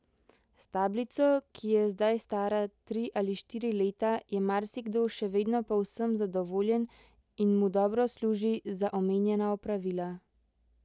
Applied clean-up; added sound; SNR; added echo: none; none; none; none.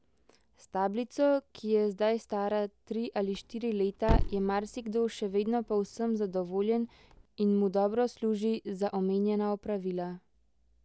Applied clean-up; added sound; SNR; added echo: none; Thump, thud; 9 dB; none.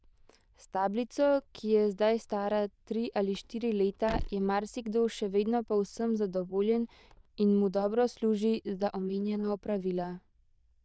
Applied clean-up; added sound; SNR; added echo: neural diffusion model UNIVERSE++.